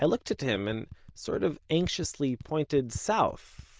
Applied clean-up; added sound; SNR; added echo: neural diffusion model UNIVERSE++.